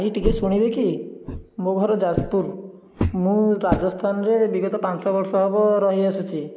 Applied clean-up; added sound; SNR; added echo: none; Walk, footsteps; 7 dB; none.